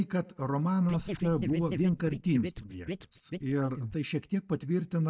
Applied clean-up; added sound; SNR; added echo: neural mask model DeepFilterNet 3.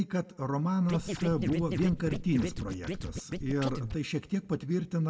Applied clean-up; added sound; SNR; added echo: none; Scratching (performance technique); 5 dB; reverberation time 0.5 s.